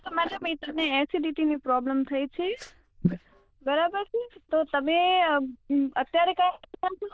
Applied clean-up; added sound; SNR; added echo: neural diffusion model UNIVERSE++.